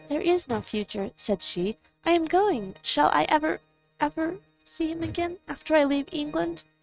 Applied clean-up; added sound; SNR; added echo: neural mask model RNNoise.